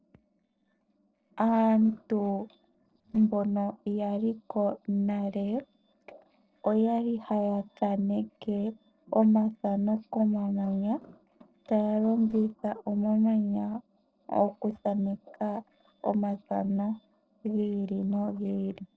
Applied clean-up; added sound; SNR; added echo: neural separator model SepFormer DNS4.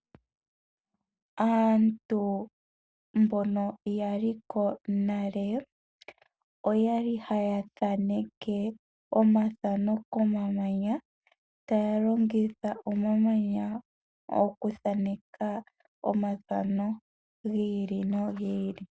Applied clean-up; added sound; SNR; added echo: none; none; none; none.